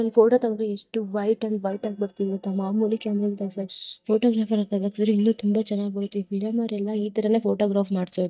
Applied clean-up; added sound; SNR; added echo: neural mask model DeepFilterNet 3.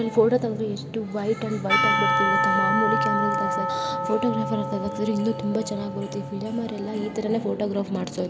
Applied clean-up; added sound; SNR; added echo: none; Church bell / Percussion; 1 dB; none.